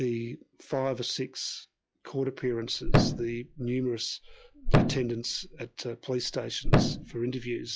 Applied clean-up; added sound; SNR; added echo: classical method log-MMSE.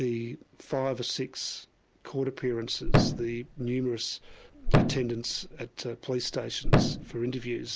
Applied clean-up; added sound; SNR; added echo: none; Thump, thud; -5 dB; none.